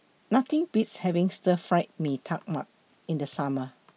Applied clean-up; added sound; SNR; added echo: none; none; none; none.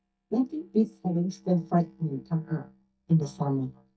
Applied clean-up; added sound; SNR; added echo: neural mask model DeepFilterNet 3.